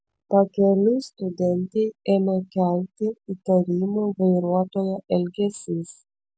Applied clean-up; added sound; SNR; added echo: none; none; none; none.